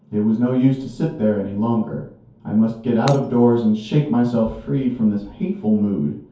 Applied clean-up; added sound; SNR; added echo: none; Shatter; 18 dB; reverberation time 0.6 s.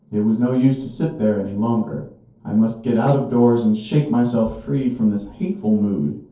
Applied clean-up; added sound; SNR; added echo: neural separator model SepFormer DNS4.